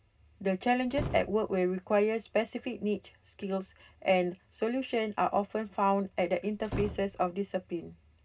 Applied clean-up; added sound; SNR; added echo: none; Slam; 9 dB; reverberation time 0.2 s.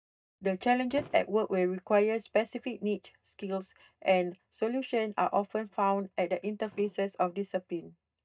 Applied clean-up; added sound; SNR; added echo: neural mask model DeepFilterNet 3.